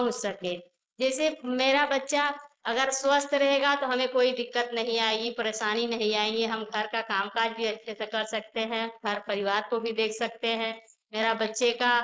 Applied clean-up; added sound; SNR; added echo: neural mask model Resemble Enhance denoiser.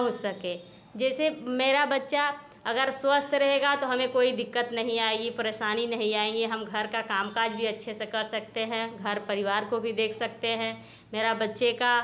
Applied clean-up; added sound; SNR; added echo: none; none; none; none.